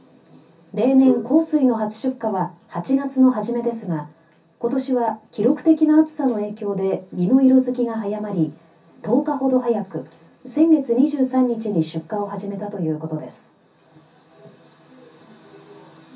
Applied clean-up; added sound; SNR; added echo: none; none; none; reverberation time 0.3 s.